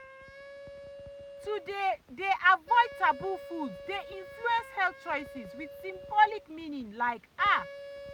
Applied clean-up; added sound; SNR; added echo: none; Wind instrument, woodwind instrument; 16 dB; none.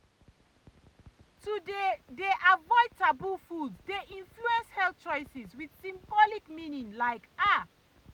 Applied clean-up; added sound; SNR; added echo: none; none; none; none.